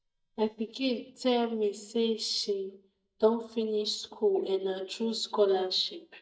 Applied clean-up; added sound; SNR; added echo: neural mask model DeepFilterNet 3.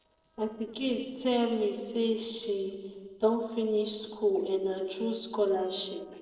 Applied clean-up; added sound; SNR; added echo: neural separator model SepFormer DNS4.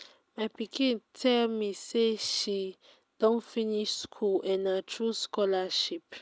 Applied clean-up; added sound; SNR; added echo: none; none; none; none.